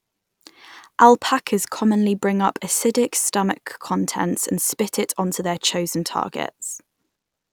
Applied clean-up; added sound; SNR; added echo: none; none; none; none.